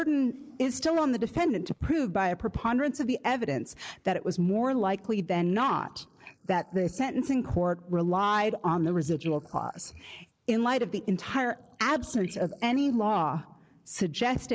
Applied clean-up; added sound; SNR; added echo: neural mask model Resemble Enhance denoiser.